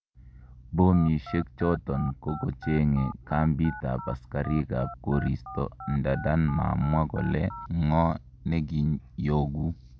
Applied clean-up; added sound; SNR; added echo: none; Telephone; 15 dB; none.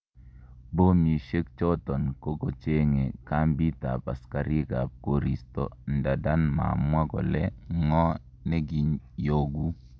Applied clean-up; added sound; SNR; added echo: none; none; none; none.